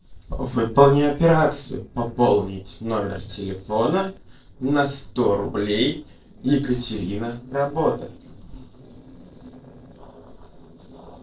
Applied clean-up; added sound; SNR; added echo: neural separator model SepFormer DNS4.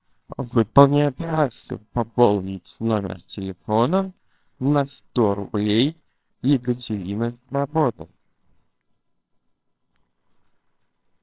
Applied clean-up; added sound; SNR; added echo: neural separator model SepFormer WHAMR!.